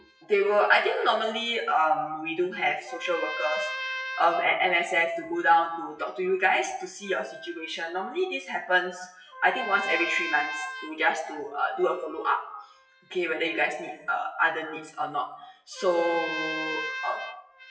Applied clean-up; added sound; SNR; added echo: classical method WPE with log-MMSE.